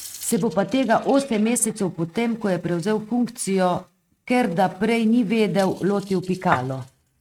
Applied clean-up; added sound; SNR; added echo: neural mask model RNNoise.